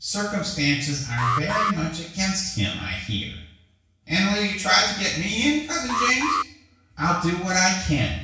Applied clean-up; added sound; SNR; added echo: none; Alarm; 5 dB; reverberation time 0.6 s.